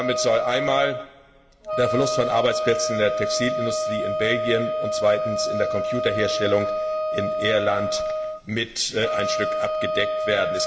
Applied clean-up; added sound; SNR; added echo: none; Wind instrument, woodwind instrument; 1 dB; reverberation time 1.0 s.